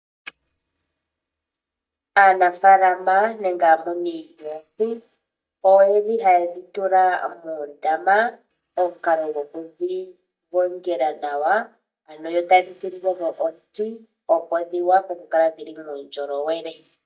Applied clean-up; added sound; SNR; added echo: neural mask model DeepFilterNet 3.